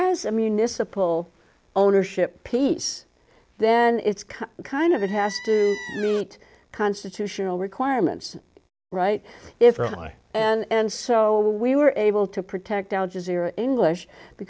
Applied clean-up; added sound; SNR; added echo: none; Squeak; 14 dB; none.